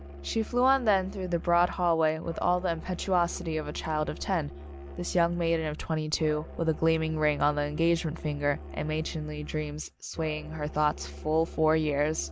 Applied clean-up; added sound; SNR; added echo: none; Musical instrument; 13 dB; none.